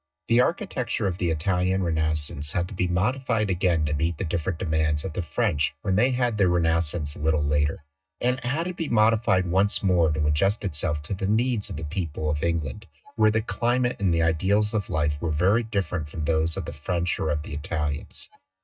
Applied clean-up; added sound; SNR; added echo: neural mask model DeepFilterNet 3.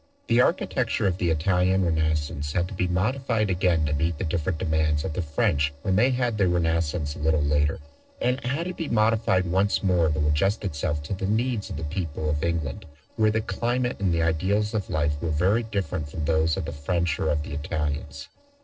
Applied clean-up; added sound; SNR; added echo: neural separator model SepFormer DNS4.